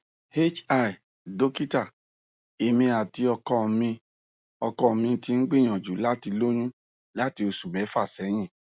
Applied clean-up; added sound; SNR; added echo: none; none; none; none.